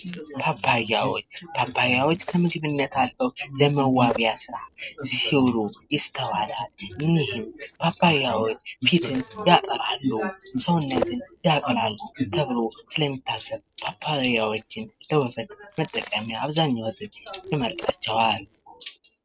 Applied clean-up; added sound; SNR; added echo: neural mask model RNNoise.